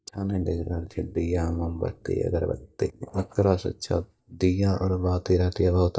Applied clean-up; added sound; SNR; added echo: neural mask model DeepFilterNet 3.